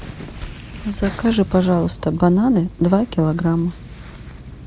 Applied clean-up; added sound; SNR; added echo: none; Vehicle; 18 dB; none.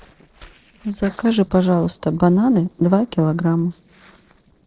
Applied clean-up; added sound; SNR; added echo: neural separator model SepFormer DNS4.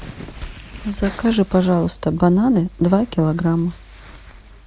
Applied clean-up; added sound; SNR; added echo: none; none; none; none.